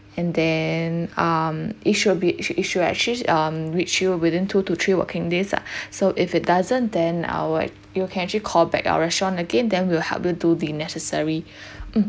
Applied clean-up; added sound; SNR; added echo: none; none; none; none.